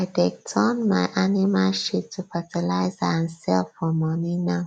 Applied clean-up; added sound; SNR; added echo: none; none; none; none.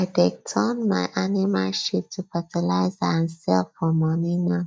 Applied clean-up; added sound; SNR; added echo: neural mask model DeepFilterNet 3.